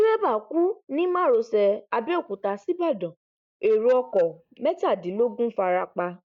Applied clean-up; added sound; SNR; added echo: neural mask model DeepFilterNet 3.